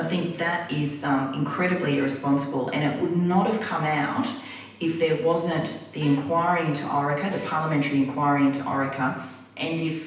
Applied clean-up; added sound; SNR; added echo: none; Drill; 19 dB; reverberation time 0.9 s.